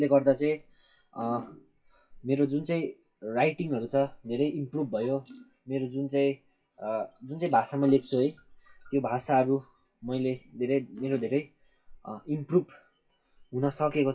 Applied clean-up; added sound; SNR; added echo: classical method WPE with log-MMSE.